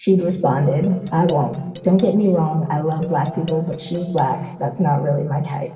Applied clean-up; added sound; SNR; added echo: neural separator model SepFormer DNS4.